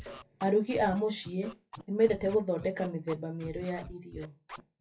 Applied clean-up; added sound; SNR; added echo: classical method WPE with log-MMSE.